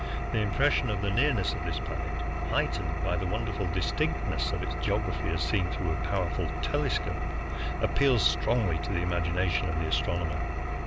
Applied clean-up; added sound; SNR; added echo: none; Engine; 0 dB; none.